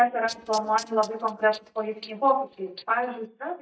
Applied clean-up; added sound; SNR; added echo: neural mask model DeepFilterNet 3.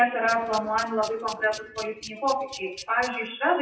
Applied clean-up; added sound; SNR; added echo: classical method WPE with log-MMSE.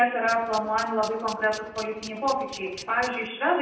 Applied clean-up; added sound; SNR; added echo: none; Tools; 16 dB; reverberation time 0.9 s.